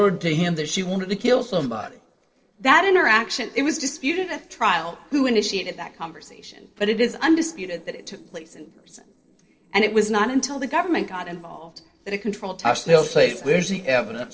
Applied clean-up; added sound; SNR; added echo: neural separator model SepFormer DNS4.